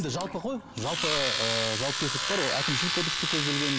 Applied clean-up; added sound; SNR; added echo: none; Domestic sounds, home sounds; -2 dB; none.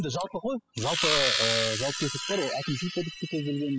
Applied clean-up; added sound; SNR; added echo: classical method spectral subtraction.